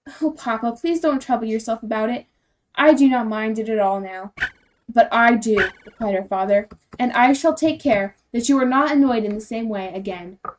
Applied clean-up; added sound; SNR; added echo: neural mask model RNNoise.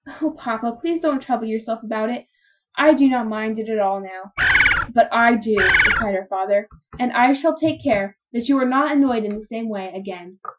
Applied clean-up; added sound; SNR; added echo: classical method Wiener filter.